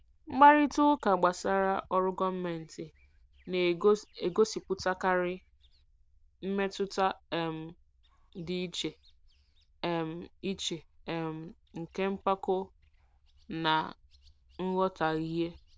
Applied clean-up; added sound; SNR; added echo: neural diffusion model UNIVERSE++.